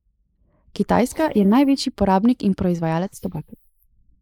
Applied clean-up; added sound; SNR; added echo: neural mask model Resemble Enhance denoiser.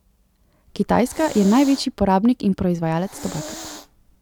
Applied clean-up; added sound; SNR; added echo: none; Hiss; 16 dB; none.